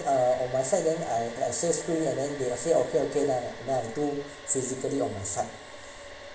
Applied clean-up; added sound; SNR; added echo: none; Domestic sounds, home sounds; 15 dB; reverberation time 0.9 s.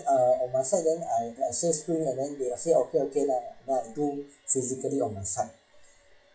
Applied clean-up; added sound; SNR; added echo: classical method WPE with log-MMSE.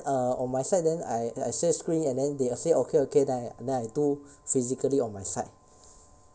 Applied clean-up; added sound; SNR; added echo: none; none; none; none.